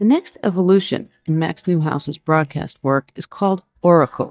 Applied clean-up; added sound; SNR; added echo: neural mask model DeepFilterNet 3.